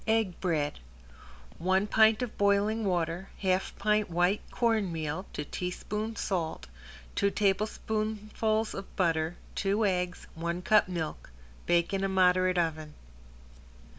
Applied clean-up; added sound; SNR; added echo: none; none; none; none.